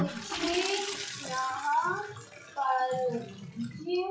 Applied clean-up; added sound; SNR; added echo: classical method WPE with log-MMSE.